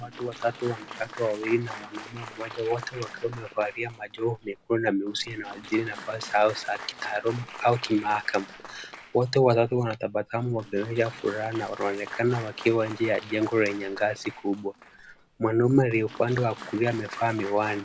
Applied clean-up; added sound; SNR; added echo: none; Applause; 16 dB; none.